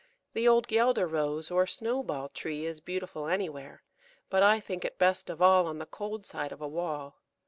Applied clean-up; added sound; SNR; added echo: none; none; none; none.